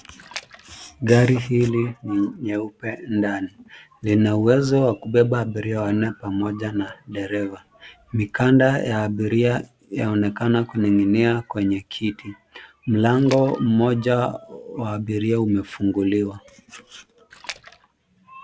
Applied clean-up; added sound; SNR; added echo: none; Splash, splatter; 17 dB; none.